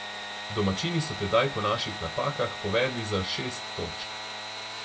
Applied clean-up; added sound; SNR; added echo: none; Sawing / Engine; 7 dB; reverberation time 0.2 s.